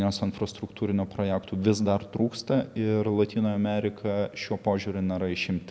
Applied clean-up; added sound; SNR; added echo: none; none; none; none.